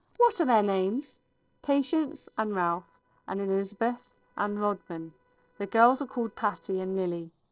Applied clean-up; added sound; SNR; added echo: neural separator model SepFormer DNS4.